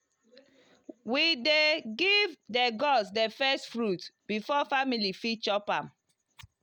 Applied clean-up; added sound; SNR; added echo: none; none; none; none.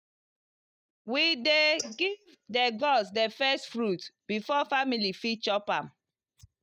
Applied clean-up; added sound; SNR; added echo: neural mask model DeepFilterNet 3.